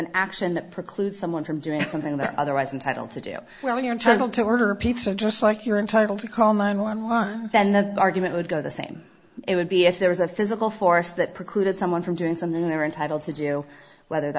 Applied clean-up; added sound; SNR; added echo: none; none; none; none.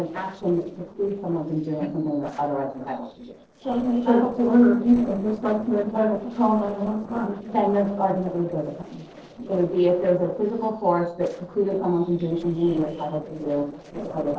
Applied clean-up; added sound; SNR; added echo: neural separator model SepFormer DNS4.